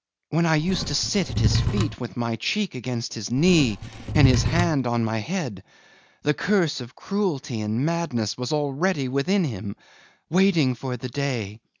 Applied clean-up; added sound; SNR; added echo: none; Wood / Tools; 0 dB; none.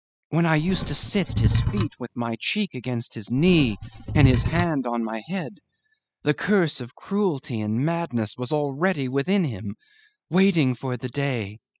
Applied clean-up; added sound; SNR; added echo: classical method spectral subtraction.